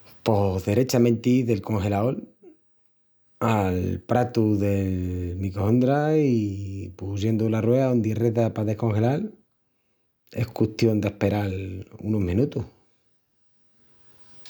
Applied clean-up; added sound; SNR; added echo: none; none; none; none.